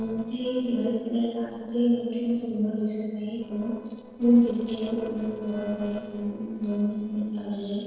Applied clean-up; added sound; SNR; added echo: neural separator model SepFormer DNS4.